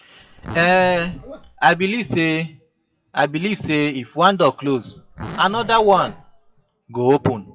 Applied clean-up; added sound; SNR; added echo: classical method WPE with log-MMSE.